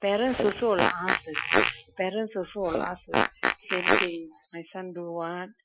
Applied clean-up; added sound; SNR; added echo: classical method Wiener filter.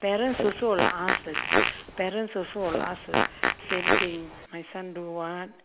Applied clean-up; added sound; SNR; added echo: none; Fart; -3 dB; none.